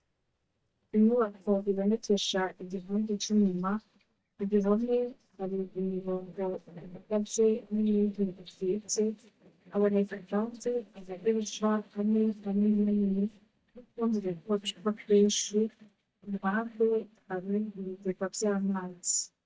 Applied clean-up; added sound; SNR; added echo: neural mask model DeepFilterNet 3.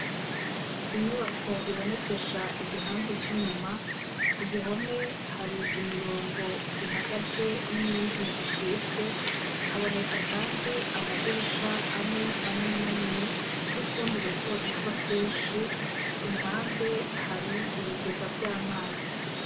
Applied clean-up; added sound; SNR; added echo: none; Wind; -3 dB; reverberation time 0.1 s.